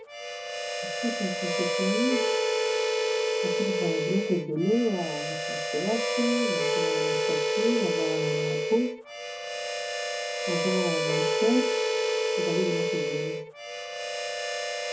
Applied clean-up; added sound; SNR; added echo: none; Harmonica; -3 dB; reverberation time 0.3 s.